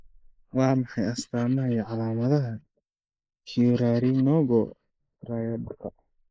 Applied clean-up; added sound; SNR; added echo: neural mask model Resemble Enhance denoiser.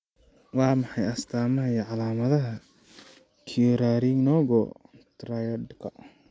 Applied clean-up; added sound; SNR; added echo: none; none; none; none.